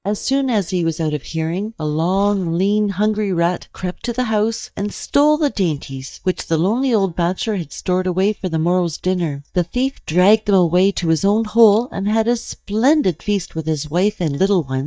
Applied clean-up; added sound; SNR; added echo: neural mask model DeepFilterNet 3.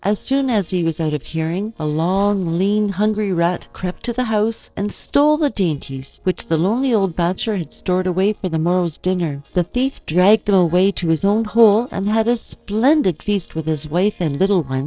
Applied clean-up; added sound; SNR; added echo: neural separator model SepFormer DNS4.